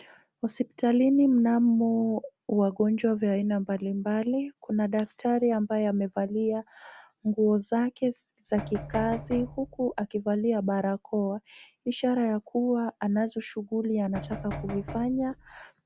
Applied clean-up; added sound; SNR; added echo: none; Knock; 12 dB; none.